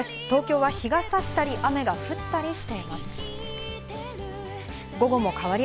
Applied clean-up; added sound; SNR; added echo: none; Squeak / Tools; 12 dB; none.